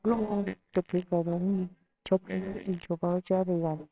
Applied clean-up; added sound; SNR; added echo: neural separator model SepFormer WHAMR!.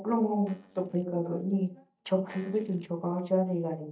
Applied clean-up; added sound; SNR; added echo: neural mask model DeepFilterNet 3.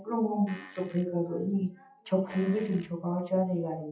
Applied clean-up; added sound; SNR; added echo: classical method WPE with log-MMSE.